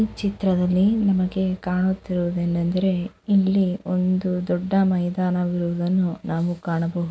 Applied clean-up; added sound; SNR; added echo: none; none; none; none.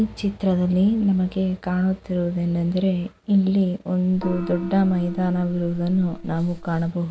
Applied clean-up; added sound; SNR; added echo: none; Gong; 12 dB; none.